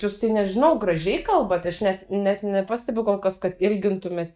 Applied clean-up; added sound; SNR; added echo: neural mask model DeepFilterNet 3.